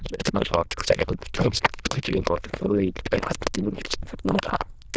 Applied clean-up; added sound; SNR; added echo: neural diffusion model UNIVERSE++.